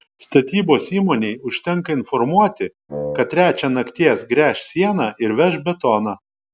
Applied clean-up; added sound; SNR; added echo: none; Wind instrument, woodwind instrument; 9 dB; none.